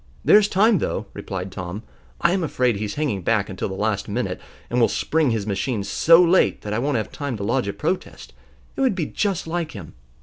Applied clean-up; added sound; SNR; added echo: none; none; none; none.